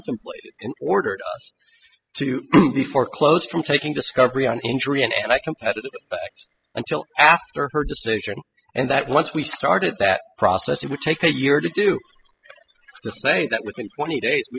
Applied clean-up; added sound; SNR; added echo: classical method spectral subtraction.